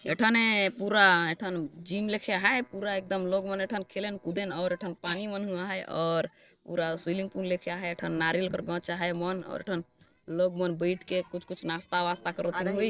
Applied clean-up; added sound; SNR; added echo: neural separator model SepFormer DNS4.